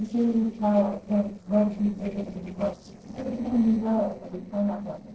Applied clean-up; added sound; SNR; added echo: neural separator model SepFormer DNS4.